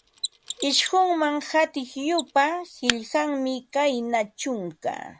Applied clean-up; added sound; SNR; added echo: none; Mechanisms; 12 dB; none.